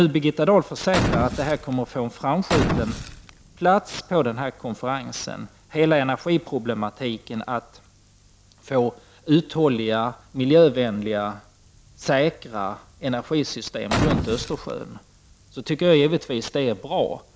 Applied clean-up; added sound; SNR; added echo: none; Boom; 3 dB; none.